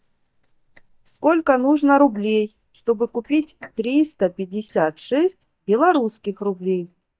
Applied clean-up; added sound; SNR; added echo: neural mask model DeepFilterNet 3.